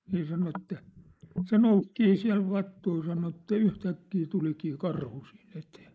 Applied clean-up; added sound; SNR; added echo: neural mask model Resemble Enhance denoiser.